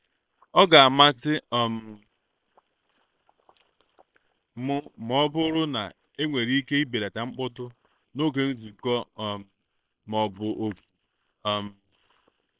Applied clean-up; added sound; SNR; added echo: neural separator model SepFormer WHAM!.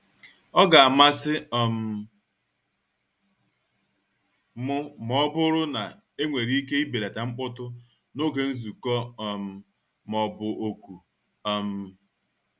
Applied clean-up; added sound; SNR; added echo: none; none; none; none.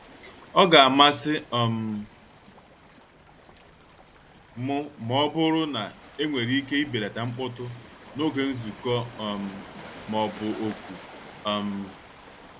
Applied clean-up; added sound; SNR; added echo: none; Waves, surf; 20 dB; none.